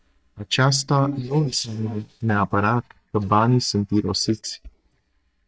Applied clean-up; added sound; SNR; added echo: neural mask model DeepFilterNet 3.